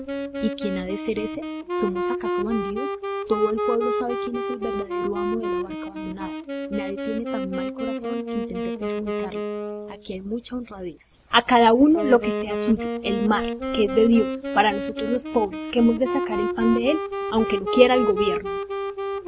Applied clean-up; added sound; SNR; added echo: none; Wind instrument, woodwind instrument; 4 dB; none.